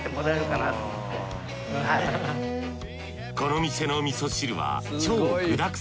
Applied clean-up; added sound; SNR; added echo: none; Brass instrument; 20 dB; none.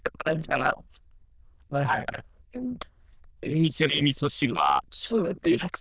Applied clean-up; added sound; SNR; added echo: neural diffusion model UNIVERSE++.